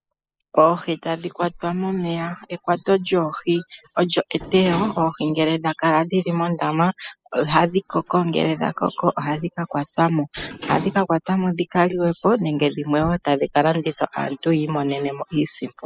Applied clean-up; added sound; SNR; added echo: classical method spectral subtraction.